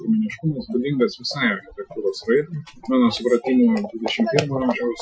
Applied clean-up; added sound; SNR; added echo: classical method Wiener filter.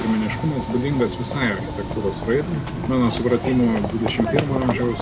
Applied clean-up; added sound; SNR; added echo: none; Run / Train; 4 dB; none.